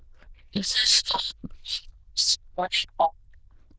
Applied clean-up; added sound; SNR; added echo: neural diffusion model UNIVERSE++.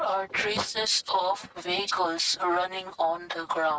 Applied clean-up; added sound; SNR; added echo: neural mask model RNNoise.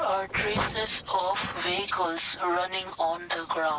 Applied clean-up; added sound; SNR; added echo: none; Thunder / Rain; 14 dB; none.